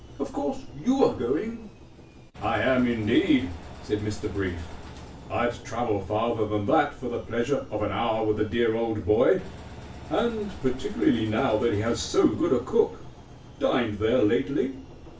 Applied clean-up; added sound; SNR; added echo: none; Engine; 17 dB; reverberation time 0.3 s.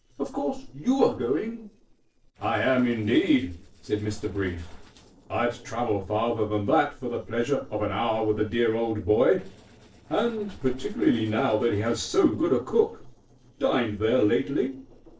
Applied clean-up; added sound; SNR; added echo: neural separator model SepFormer DNS4.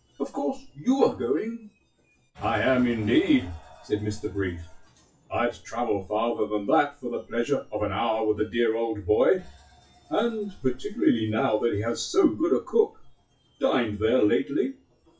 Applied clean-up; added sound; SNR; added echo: classical method WPE with log-MMSE.